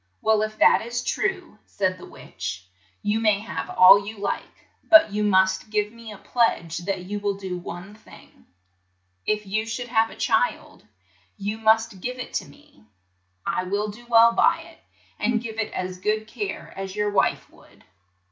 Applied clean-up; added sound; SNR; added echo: none; none; none; none.